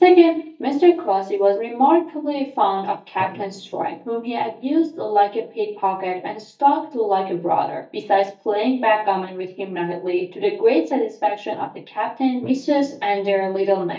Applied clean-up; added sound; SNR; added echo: neural mask model DeepFilterNet 3.